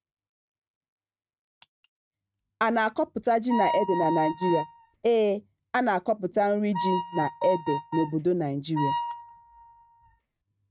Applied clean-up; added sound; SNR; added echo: neural mask model RNNoise.